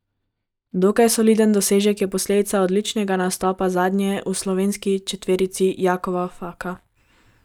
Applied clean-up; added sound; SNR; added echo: neural mask model DeepFilterNet 3.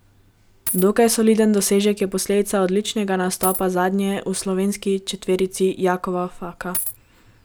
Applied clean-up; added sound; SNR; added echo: none; Coin (dropping); 5 dB; none.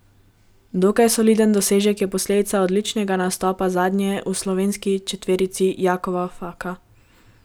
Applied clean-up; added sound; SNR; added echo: none; none; none; none.